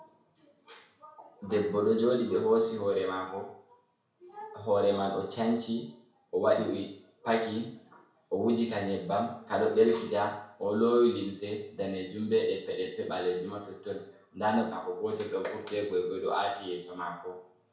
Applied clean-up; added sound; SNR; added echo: none; none; none; reverberation time 0.6 s.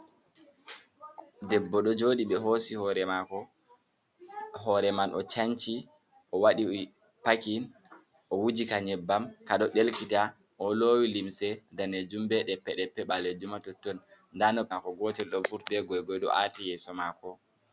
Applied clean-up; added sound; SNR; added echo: none; none; none; none.